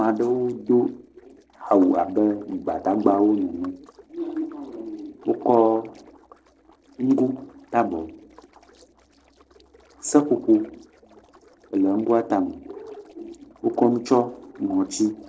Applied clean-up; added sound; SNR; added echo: neural separator model SepFormer DNS4.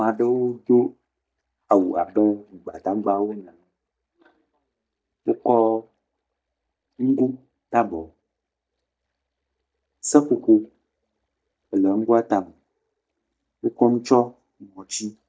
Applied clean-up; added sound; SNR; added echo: neural mask model DeepFilterNet 3.